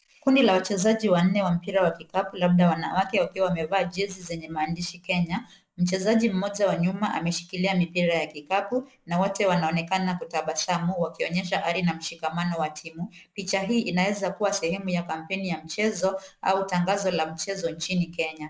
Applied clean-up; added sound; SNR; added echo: neural mask model Resemble Enhance denoiser.